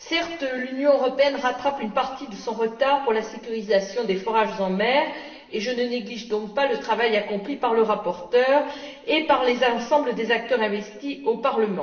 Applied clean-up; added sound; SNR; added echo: none; none; none; reverberation time 1.1 s.